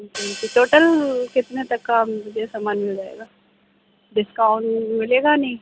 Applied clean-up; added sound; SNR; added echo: none; Hi-hat; 18 dB; none.